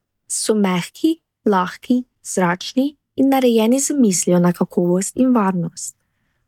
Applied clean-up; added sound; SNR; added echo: neural mask model DeepFilterNet 3.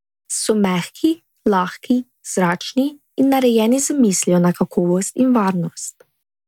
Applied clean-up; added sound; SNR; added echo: none; none; none; none.